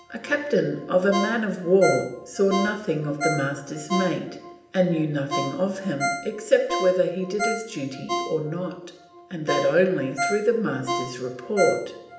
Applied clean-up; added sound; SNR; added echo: none; Ringtone; 7 dB; reverberation time 0.8 s.